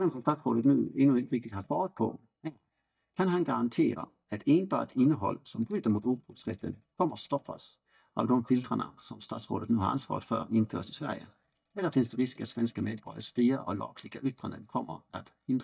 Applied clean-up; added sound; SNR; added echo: neural mask model DeepFilterNet 3.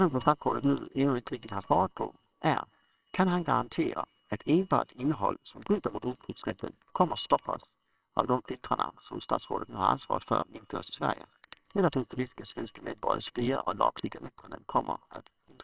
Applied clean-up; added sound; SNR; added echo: neural separator model SepFormer WHAMR!.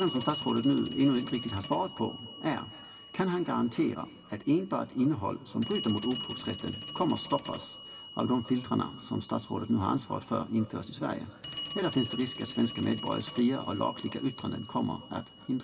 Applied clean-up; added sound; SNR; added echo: none; Telephone; 13 dB; reverberation time 2.5 s.